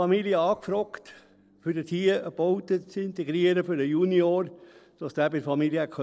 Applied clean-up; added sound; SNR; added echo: neural separator model SepFormer DNS4.